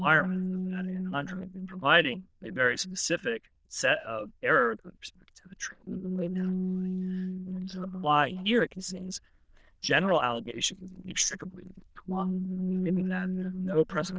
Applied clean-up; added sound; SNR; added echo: neural diffusion model UNIVERSE++.